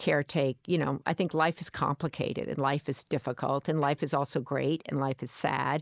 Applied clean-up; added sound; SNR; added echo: neural mask model Resemble Enhance denoiser.